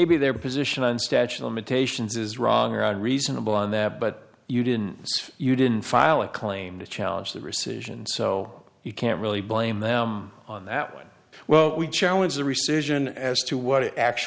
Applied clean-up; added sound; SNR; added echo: none; none; none; none.